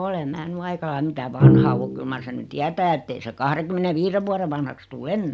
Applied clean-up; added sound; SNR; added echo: none; Bowed string instrument; -3 dB; none.